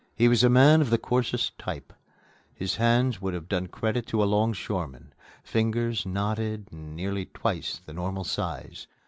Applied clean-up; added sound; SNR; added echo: none; none; none; none.